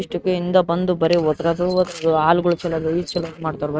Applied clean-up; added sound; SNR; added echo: neural mask model RNNoise.